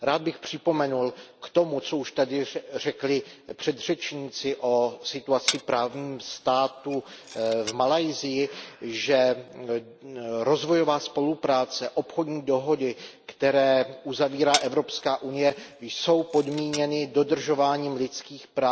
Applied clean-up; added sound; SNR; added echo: none; Glass; 10 dB; none.